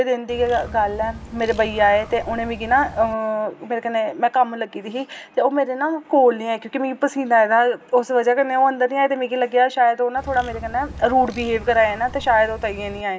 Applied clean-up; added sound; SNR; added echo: none; Bird; 16 dB; none.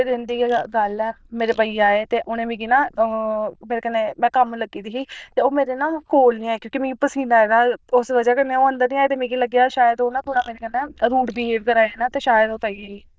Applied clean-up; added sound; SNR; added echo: neural diffusion model UNIVERSE++.